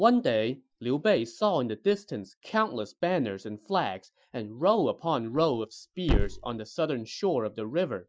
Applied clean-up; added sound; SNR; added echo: classical method Wiener filter.